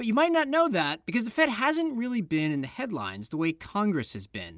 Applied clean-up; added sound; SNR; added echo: none; none; none; none.